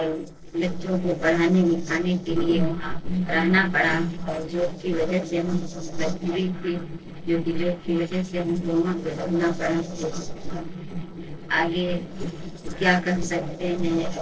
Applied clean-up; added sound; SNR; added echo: neural separator model SepFormer DNS4.